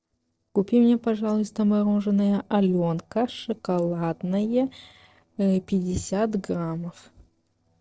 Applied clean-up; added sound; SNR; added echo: neural separator model SepFormer DNS4.